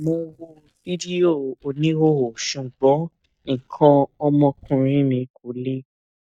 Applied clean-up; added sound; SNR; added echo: neural mask model DeepFilterNet 3.